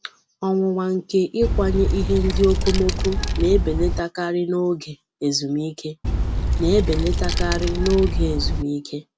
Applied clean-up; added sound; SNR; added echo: none; Wind; -1 dB; none.